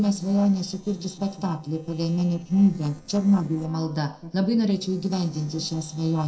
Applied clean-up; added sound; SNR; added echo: neural separator model SepFormer DNS4.